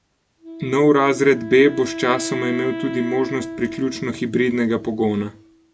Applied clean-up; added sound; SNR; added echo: none; Wind instrument, woodwind instrument; 12 dB; none.